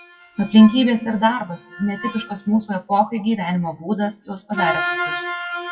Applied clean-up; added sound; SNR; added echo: classical method WPE with log-MMSE.